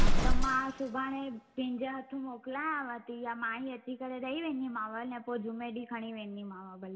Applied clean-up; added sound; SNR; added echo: none; Explosion; -4 dB; reverberation time 0.7 s.